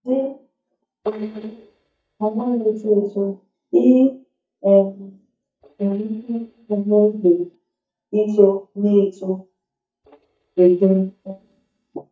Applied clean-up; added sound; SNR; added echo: neural mask model DeepFilterNet 3.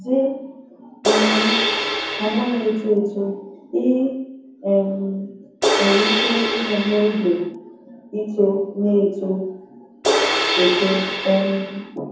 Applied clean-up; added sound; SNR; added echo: none; Crash cymbal; 0 dB; reverberation time 1.2 s.